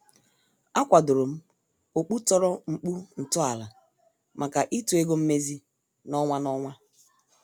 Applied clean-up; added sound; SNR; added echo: none; none; none; none.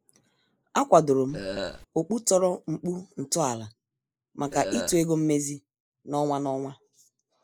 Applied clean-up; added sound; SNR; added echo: neural mask model Resemble Enhance denoiser.